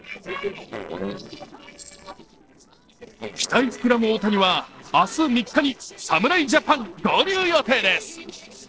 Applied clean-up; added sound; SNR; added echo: neural separator model SepFormer DNS4.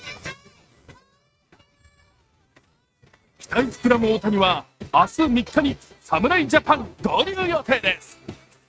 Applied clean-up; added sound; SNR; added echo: neural mask model RNNoise.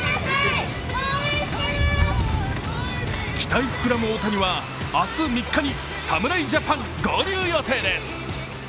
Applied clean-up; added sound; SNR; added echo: none; none; none; none.